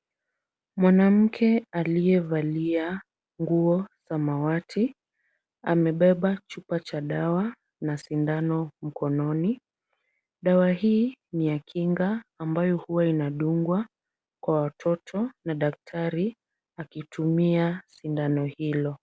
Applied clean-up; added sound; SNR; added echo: none; none; none; none.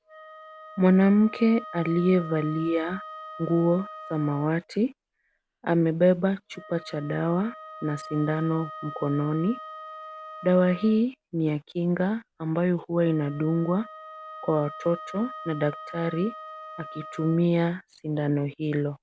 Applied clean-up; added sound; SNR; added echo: none; Wind instrument, woodwind instrument; 16 dB; none.